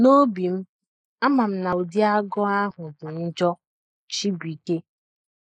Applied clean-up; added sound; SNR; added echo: neural mask model Resemble Enhance denoiser.